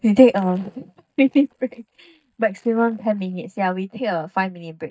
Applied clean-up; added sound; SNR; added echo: neural mask model DeepFilterNet 3.